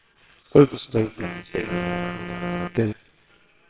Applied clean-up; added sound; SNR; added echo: neural separator model SepFormer WHAMR!.